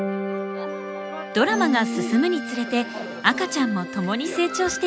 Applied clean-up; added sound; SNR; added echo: none; none; none; none.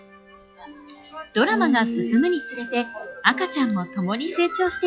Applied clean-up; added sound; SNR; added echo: classical method log-MMSE.